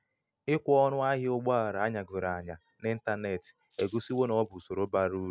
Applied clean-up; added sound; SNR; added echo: none; Rattle (instrument); 16 dB; none.